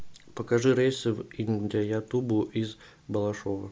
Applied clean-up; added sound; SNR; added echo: none; none; none; none.